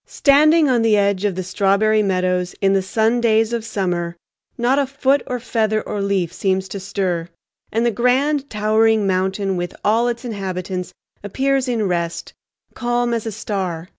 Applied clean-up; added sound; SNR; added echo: none; none; none; none.